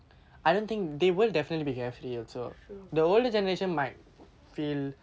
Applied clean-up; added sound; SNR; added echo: none; none; none; none.